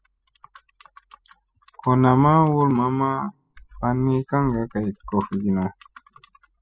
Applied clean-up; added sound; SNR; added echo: classical method spectral subtraction.